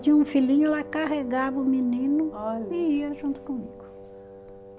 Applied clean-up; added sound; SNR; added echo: none; Wind instrument, woodwind instrument; 16 dB; none.